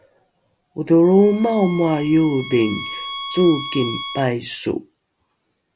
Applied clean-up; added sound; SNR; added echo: none; Bowed string instrument; 12 dB; none.